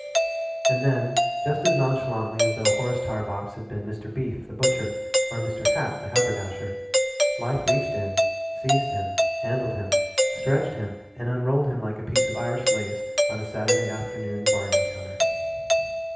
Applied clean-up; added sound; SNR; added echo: none; Doorbell; -3 dB; reverberation time 0.9 s.